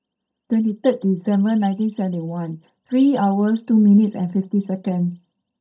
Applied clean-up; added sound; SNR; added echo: neural mask model DeepFilterNet 3.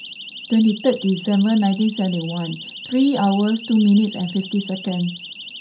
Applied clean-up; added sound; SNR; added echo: none; Siren; 15 dB; reverberation time 0.3 s.